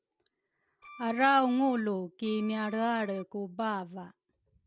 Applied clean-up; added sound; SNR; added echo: none; Bowed string instrument; 19 dB; none.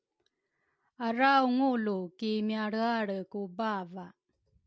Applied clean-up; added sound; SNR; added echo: none; none; none; none.